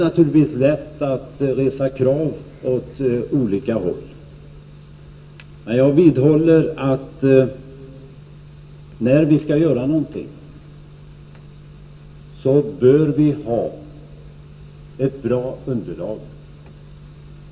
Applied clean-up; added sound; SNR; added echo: none; none; none; reverberation time 2.0 s.